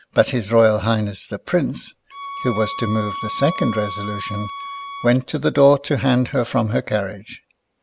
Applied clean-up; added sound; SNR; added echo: none; Bowed string instrument; 10 dB; none.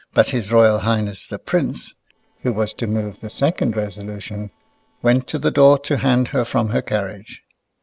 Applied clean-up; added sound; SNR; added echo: neural separator model SepFormer DNS4.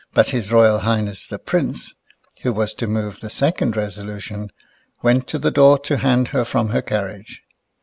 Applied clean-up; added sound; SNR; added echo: none; none; none; none.